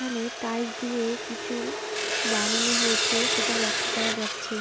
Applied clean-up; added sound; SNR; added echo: none; Sawing; -4 dB; none.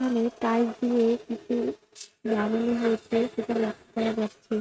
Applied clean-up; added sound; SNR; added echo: neural mask model RNNoise.